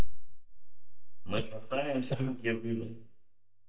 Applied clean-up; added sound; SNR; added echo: neural mask model DeepFilterNet 3.